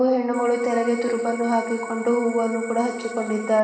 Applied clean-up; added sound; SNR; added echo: none; Organ; 15 dB; reverberation time 2.3 s.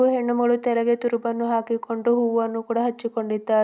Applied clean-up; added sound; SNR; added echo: none; none; none; none.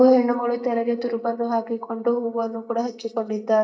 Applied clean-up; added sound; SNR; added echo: neural mask model DeepFilterNet 3.